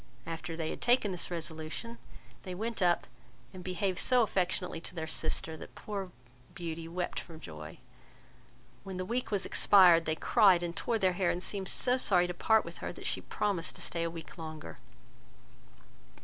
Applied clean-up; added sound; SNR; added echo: none; none; none; none.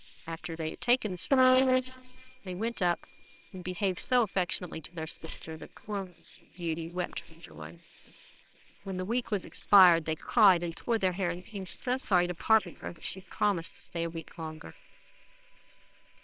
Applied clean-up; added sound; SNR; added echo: neural separator model SepFormer WHAMR!.